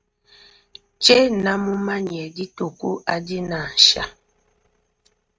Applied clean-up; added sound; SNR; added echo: neural mask model RNNoise.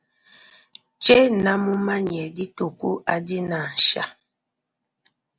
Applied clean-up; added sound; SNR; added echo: none; none; none; none.